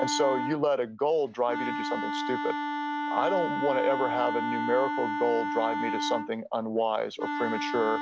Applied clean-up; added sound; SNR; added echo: none; Wind instrument, woodwind instrument; 3 dB; none.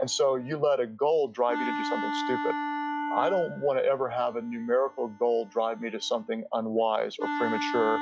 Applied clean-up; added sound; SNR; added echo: classical method log-MMSE.